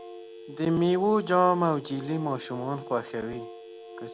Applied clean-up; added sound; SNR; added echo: none; Organ + Telephone; 15 dB; none.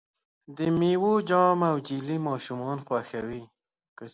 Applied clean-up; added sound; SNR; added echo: none; none; none; none.